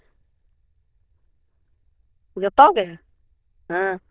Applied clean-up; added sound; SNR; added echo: neural diffusion model UNIVERSE++.